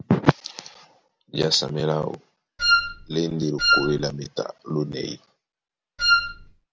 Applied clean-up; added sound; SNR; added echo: none; Wind instrument, woodwind instrument; -4 dB; none.